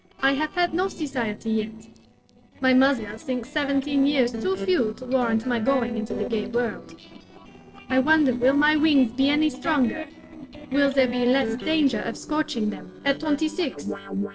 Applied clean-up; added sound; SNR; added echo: neural separator model SepFormer DNS4.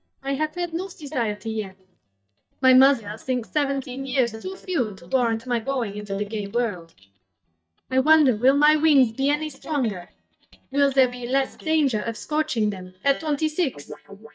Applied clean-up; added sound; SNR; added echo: neural mask model DeepFilterNet 3.